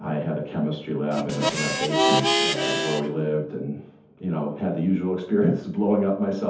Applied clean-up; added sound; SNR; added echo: none; Harmonica; -1 dB; reverberation time 0.6 s.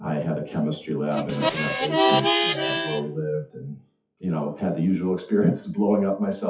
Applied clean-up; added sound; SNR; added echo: classical method WPE with log-MMSE.